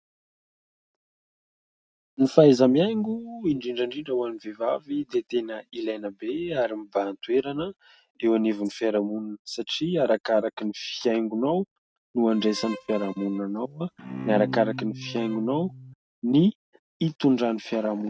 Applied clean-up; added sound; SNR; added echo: neural mask model RNNoise.